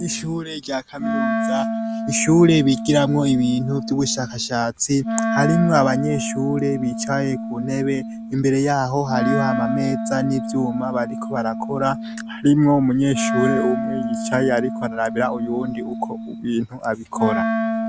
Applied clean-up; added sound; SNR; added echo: none; Wind instrument, woodwind instrument; 5 dB; none.